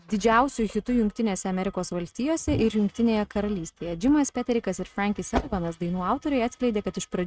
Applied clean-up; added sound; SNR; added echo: neural mask model RNNoise.